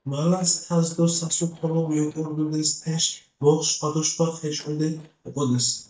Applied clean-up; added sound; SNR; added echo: neural mask model DeepFilterNet 3.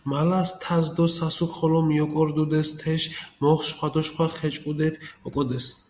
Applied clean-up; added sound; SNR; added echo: none; none; none; none.